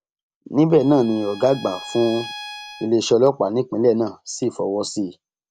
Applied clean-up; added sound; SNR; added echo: none; Bowed string instrument; 16 dB; none.